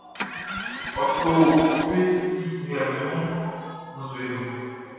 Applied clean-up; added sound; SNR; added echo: none; Engine starting; 8 dB; reverberation time 2.2 s.